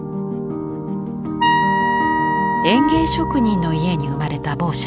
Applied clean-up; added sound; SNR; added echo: none; Wind instrument, woodwind instrument; 1 dB; none.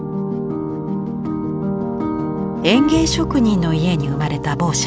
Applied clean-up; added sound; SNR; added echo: none; none; none; none.